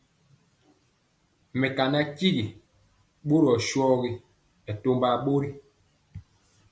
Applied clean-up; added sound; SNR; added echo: none; none; none; none.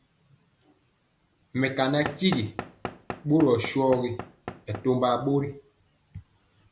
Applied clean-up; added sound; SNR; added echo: none; Knock / Wood; 11 dB; none.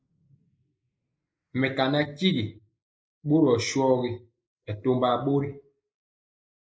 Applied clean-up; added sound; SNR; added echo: neural mask model Resemble Enhance denoiser.